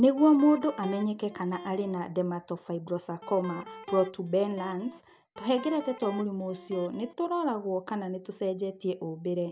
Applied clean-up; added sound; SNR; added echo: none; Electric guitar; 15 dB; none.